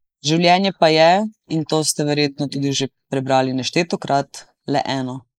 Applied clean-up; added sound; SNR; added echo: neural mask model Resemble Enhance denoiser.